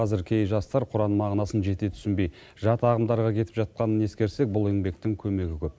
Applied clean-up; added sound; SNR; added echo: none; none; none; none.